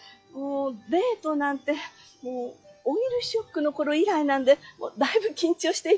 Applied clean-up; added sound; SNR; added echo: classical method log-MMSE.